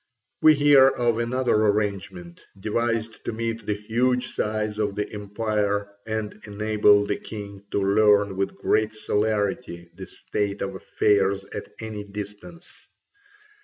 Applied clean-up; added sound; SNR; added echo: none; none; none; none.